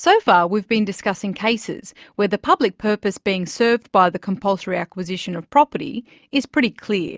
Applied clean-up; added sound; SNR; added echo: none; none; none; none.